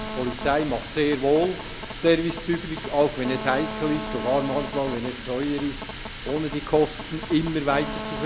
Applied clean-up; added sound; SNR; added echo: none; Telephone + Water tap, faucet; 6 dB; none.